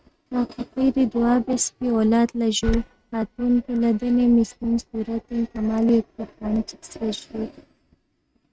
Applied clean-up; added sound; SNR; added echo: neural mask model RNNoise.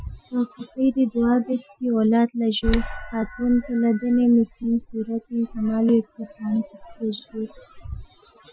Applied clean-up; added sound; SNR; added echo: classical method Wiener filter.